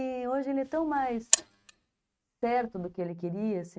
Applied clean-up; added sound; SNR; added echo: neural mask model RNNoise.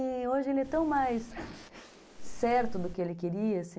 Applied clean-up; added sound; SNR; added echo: neural mask model Resemble Enhance denoiser.